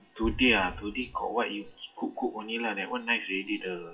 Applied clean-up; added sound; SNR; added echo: classical method WPE with log-MMSE.